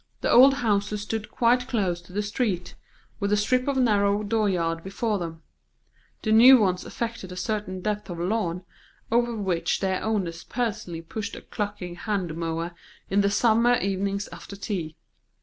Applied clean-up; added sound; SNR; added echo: none; none; none; none.